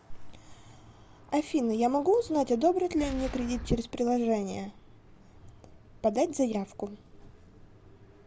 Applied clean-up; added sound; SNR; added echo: none; Boom; 13 dB; none.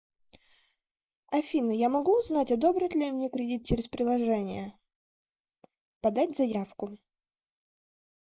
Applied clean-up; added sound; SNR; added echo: neural mask model Resemble Enhance denoiser.